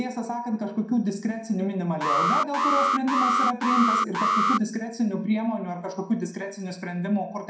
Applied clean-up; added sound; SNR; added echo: none; Alarm; -3 dB; reverberation time 0.4 s.